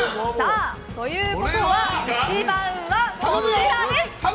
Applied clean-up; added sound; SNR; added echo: none; Applause / Cheering; 15 dB; none.